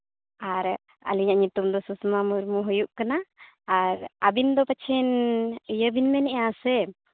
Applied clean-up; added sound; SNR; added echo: none; none; none; none.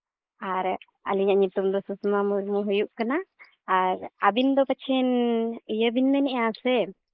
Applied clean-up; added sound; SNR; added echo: neural mask model Resemble Enhance denoiser.